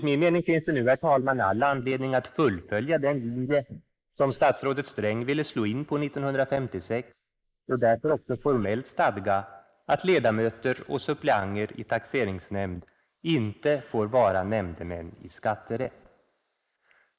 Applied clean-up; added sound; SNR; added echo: neural mask model Resemble Enhance denoiser.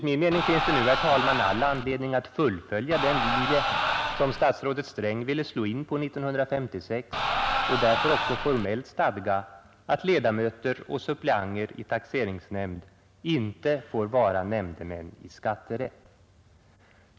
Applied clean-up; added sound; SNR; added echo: none; Crowd; -1 dB; none.